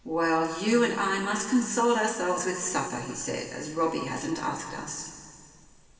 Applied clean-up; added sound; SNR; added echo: none; none; none; reverberation time 2.3 s.